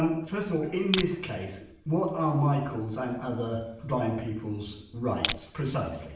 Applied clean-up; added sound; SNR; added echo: none; Crushing; -1 dB; reverberation time 0.7 s.